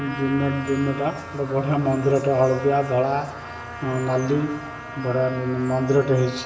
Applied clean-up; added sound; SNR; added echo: none; Trumpet; 14 dB; reverberation time 1.0 s.